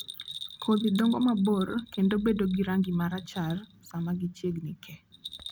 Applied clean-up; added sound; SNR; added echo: none; Bell; 17 dB; none.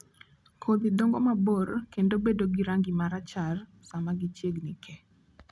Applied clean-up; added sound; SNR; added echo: none; none; none; none.